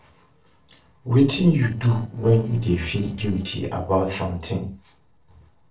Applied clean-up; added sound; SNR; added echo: neural separator model SepFormer DNS4.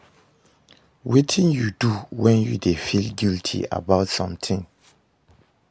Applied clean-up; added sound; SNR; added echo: none; none; none; none.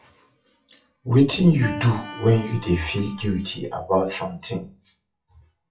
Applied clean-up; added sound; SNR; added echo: classical method WPE with log-MMSE.